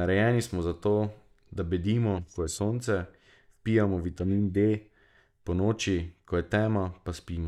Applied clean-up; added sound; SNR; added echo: neural mask model DeepFilterNet 3.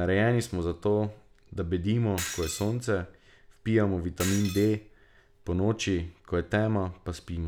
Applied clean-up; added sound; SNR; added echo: none; Shatter; 14 dB; none.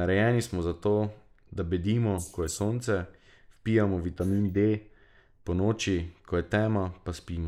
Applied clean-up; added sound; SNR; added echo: neural mask model Resemble Enhance denoiser.